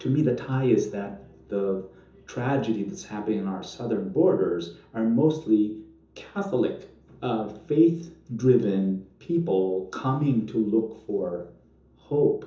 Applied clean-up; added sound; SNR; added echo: none; none; none; reverberation time 0.6 s.